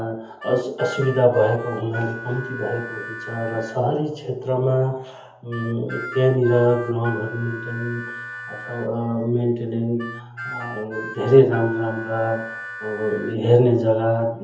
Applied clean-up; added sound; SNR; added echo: none; Harmonica; 12 dB; reverberation time 0.7 s.